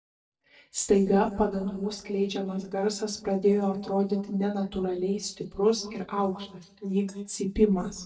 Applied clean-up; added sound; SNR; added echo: neural mask model DeepFilterNet 3.